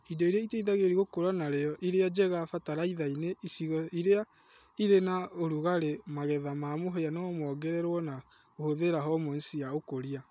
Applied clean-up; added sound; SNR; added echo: none; none; none; none.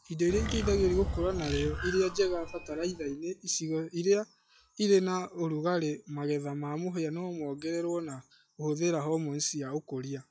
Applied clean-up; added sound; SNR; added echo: classical method log-MMSE.